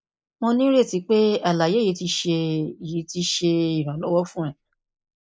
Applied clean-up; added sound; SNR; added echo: neural mask model Resemble Enhance denoiser.